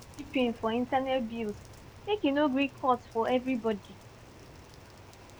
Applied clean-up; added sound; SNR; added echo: none; Rain; 18 dB; none.